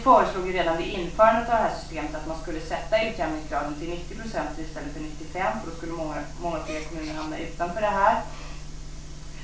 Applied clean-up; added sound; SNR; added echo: none; Gasp; 17 dB; reverberation time 0.3 s.